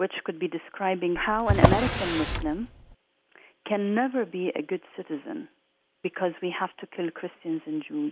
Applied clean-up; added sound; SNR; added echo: none; Drawer open or close; -5 dB; none.